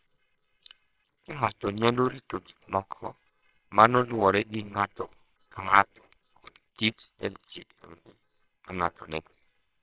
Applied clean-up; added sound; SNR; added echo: neural separator model SepFormer WHAMR!.